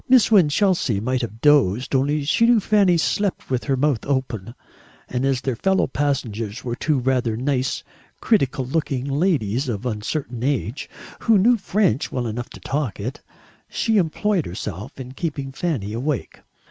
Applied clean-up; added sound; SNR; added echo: none; none; none; none.